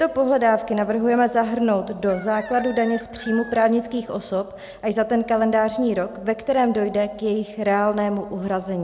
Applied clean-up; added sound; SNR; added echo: none; Chicken, rooster; 19 dB; none.